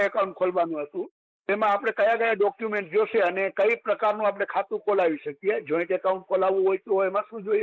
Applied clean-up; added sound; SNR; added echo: neural mask model Resemble Enhance denoiser.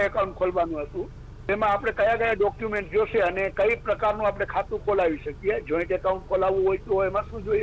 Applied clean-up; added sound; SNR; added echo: none; Idling / Accelerating, revving, vroom / Car; 16 dB; none.